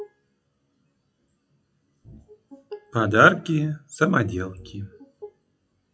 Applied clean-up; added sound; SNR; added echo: classical method WPE with log-MMSE.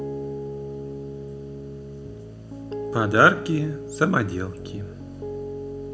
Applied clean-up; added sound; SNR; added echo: none; Piano; 7 dB; reverberation time 0.3 s.